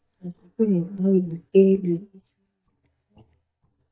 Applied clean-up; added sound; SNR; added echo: neural mask model DeepFilterNet 3.